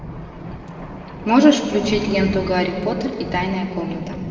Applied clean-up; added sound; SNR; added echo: none; Thunder; 12 dB; reverberation time 2.1 s.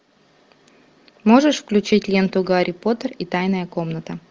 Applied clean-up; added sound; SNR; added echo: none; none; none; none.